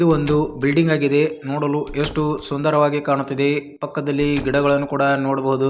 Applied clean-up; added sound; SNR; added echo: none; Squeak / Slam / Wood; 18 dB; none.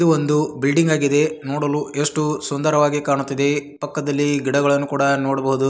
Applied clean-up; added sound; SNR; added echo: none; none; none; none.